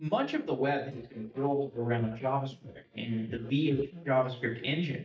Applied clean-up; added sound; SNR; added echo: neural mask model DeepFilterNet 3.